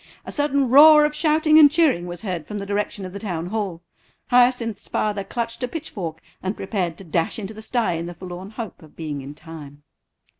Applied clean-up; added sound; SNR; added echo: none; none; none; none.